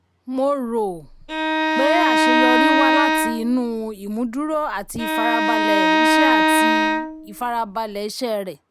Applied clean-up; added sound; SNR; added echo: none; Bowed string instrument; -5 dB; none.